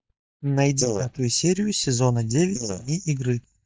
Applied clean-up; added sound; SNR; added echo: neural mask model DeepFilterNet 3.